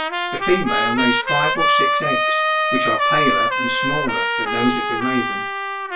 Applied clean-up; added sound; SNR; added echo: none; Trumpet; -4 dB; reverberation time 0.1 s.